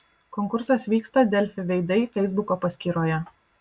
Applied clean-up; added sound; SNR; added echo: none; none; none; none.